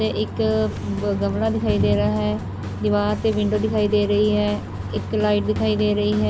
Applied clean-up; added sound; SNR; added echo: none; Subway, metro, underground + Drum / Drum kit; 16 dB; none.